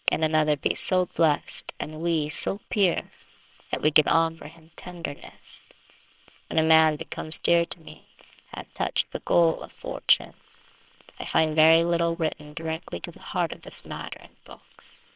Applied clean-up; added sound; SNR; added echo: neural separator model SepFormer WHAMR!.